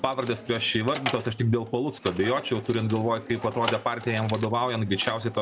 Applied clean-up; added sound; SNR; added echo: none; Keys jangling; 10 dB; none.